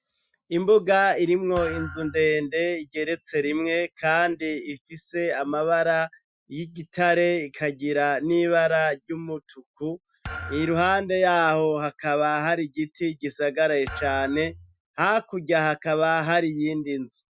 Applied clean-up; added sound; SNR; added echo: classical method Wiener filter.